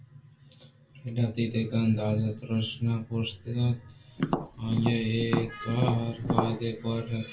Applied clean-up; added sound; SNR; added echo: none; Tap; 2 dB; reverberation time 0.2 s.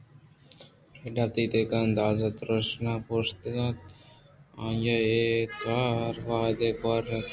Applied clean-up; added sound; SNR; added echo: none; none; none; none.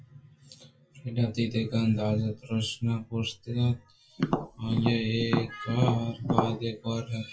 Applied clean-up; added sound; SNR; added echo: classical method WPE with log-MMSE.